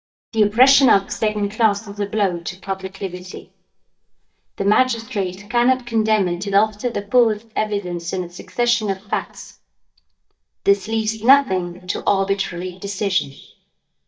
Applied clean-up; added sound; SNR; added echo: neural mask model DeepFilterNet 3.